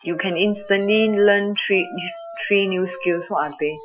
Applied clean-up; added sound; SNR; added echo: classical method Wiener filter.